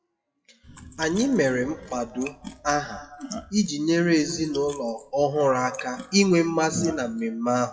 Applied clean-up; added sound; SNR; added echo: classical method WPE with log-MMSE.